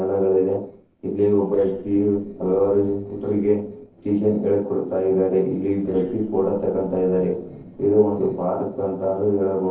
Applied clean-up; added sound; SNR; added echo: neural separator model SepFormer DNS4.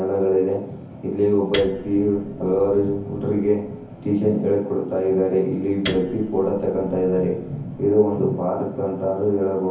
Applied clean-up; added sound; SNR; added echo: none; Piano; 17 dB; reverberation time 0.7 s.